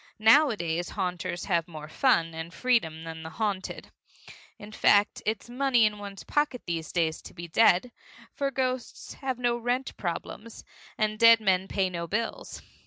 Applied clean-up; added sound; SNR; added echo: none; none; none; none.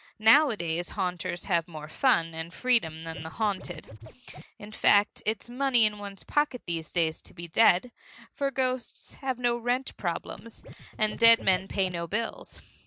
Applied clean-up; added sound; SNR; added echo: none; Scratching (performance technique); 15 dB; none.